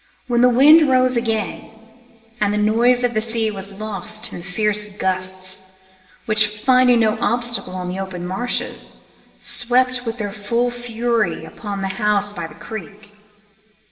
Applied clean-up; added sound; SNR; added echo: none; none; none; reverberation time 2.9 s.